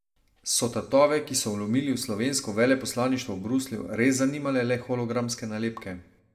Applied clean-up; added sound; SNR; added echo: none; none; none; reverberation time 0.6 s.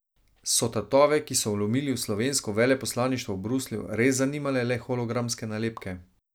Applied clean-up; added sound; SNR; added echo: none; none; none; none.